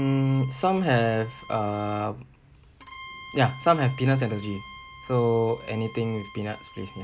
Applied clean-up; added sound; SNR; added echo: none; Bowed string instrument; 18 dB; none.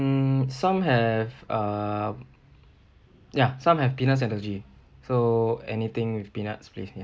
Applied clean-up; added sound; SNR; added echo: none; none; none; none.